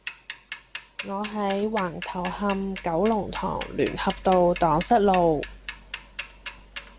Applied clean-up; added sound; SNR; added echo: none; Mechanisms / Bicycle; 9 dB; none.